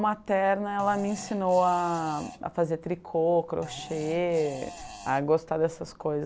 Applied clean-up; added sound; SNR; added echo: none; Fart; 18 dB; none.